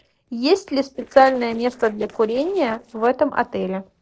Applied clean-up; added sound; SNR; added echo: neural separator model SepFormer DNS4.